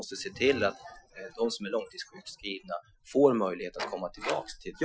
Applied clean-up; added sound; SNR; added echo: classical method Wiener filter.